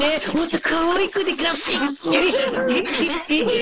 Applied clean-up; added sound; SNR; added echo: neural mask model Resemble Enhance denoiser.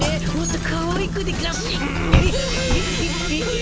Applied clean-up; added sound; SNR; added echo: none; Bus / Engine; -2 dB; none.